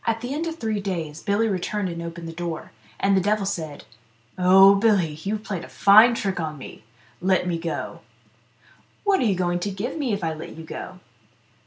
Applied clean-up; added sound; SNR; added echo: none; none; none; none.